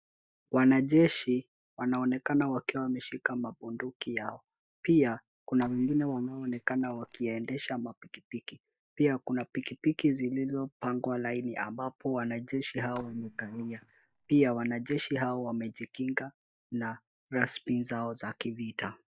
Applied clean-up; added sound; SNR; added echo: neural mask model DeepFilterNet 3.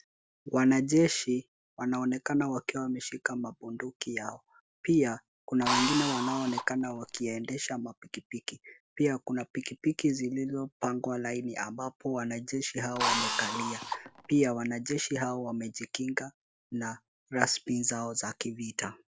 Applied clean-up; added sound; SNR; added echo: none; Drill; 2 dB; none.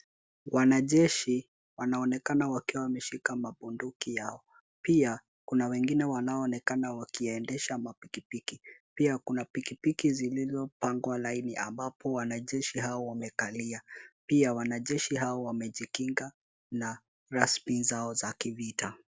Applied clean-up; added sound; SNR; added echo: none; none; none; none.